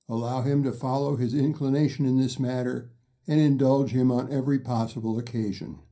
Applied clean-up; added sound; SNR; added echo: none; none; none; reverberation time 0.3 s.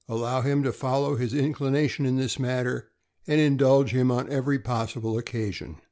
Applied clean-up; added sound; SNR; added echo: none; none; none; none.